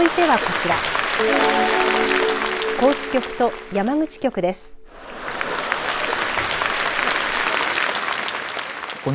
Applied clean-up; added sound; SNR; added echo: none; Applause / Crowd; 0 dB; none.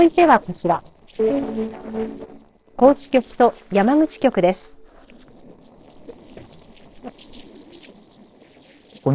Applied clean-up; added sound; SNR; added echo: neural separator model SepFormer DNS4.